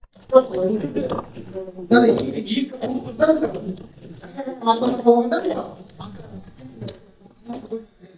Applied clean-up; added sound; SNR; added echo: neural mask model DeepFilterNet 3.